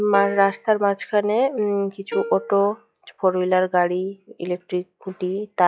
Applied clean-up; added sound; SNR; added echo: classical method log-MMSE.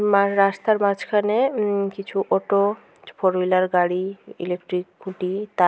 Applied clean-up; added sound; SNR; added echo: none; none; none; none.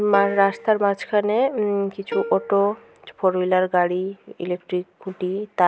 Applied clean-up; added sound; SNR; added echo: none; Plucked string instrument; 14 dB; none.